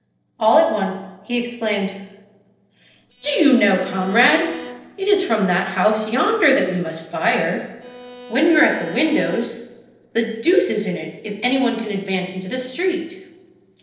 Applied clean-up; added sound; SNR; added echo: neural separator model SepFormer DNS4.